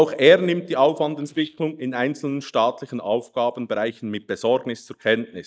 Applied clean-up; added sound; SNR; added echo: neural mask model DeepFilterNet 3.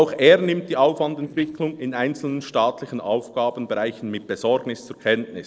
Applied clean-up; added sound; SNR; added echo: neural separator model SepFormer DNS4.